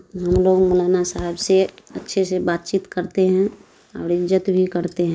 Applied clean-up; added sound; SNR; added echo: none; none; none; none.